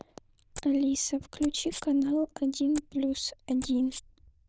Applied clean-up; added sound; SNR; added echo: neural diffusion model UNIVERSE++.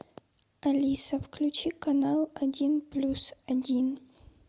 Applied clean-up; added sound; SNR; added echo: none; none; none; none.